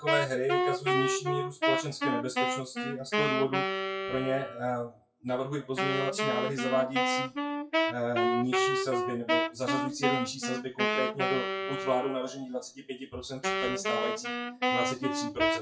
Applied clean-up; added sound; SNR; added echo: classical method WPE with log-MMSE.